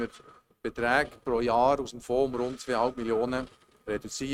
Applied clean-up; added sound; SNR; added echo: neural mask model RNNoise.